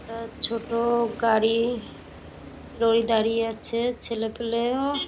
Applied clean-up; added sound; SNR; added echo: none; Motor vehicle (road); 16 dB; none.